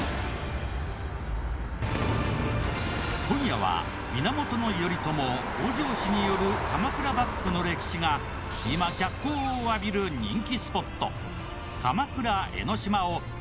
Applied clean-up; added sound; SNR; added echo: none; Motor vehicle (road); 7 dB; none.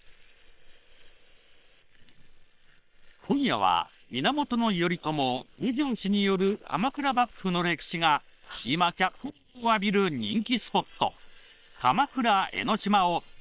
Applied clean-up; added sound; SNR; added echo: neural separator model SepFormer WHAM!.